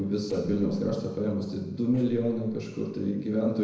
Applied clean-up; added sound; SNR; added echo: neural separator model SepFormer DNS4.